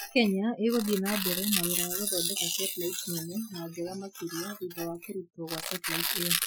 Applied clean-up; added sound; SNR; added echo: classical method Wiener filter.